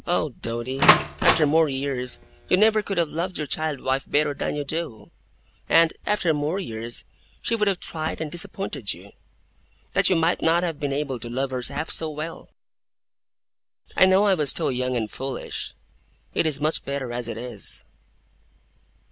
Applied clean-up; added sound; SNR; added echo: none; Door; -2 dB; none.